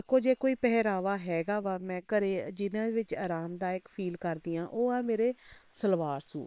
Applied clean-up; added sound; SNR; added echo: neural separator model SepFormer WHAM!.